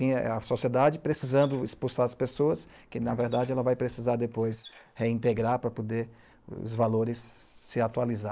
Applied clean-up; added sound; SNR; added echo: neural mask model Resemble Enhance denoiser.